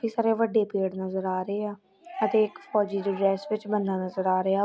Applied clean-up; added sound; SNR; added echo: none; none; none; none.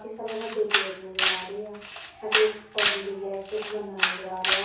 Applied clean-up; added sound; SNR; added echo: none; Camera; -5 dB; reverberation time 0.6 s.